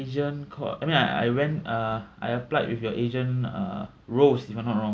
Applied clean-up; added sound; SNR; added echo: none; none; none; none.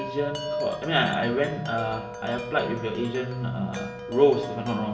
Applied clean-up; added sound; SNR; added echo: none; Wind chime; 9 dB; reverberation time 0.8 s.